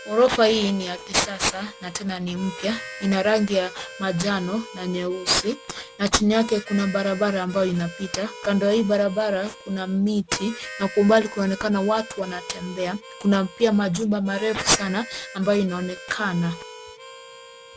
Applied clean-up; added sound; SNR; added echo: none; Harmonica; 16 dB; none.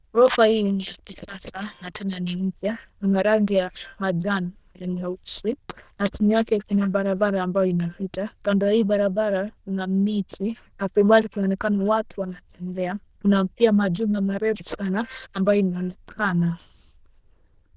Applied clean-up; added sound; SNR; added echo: neural diffusion model UNIVERSE++.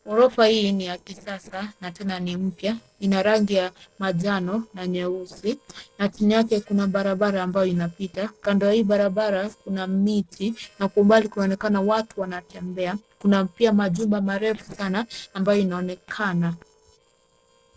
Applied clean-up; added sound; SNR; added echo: neural separator model SepFormer DNS4.